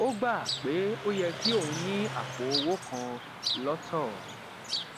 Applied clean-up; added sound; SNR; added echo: none; Car passing by + Chirp, tweet; 4 dB; none.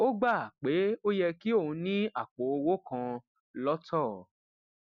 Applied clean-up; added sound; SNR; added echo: none; none; none; none.